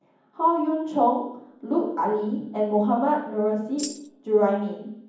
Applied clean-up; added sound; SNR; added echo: none; Tambourine; 14 dB; reverberation time 1.2 s.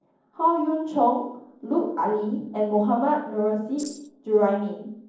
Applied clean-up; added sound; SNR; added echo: neural separator model SepFormer DNS4.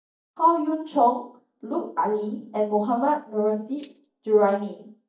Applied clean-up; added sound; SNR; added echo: neural mask model DeepFilterNet 3.